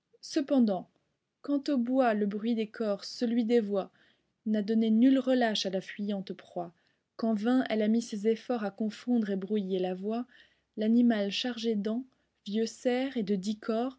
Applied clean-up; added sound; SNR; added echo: none; none; none; none.